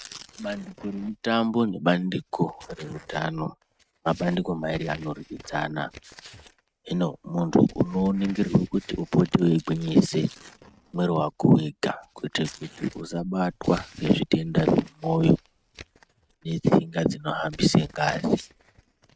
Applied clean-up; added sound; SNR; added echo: neural mask model RNNoise.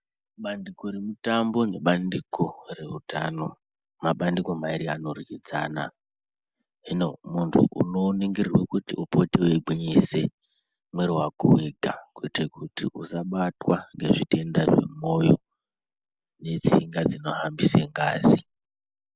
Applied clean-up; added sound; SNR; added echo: none; none; none; none.